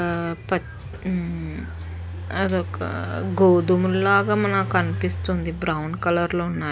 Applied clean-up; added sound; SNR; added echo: none; Engine; 8 dB; none.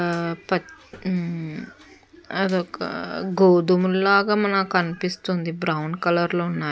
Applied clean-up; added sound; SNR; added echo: none; none; none; none.